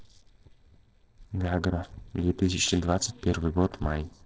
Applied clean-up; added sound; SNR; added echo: neural separator model SepFormer DNS4.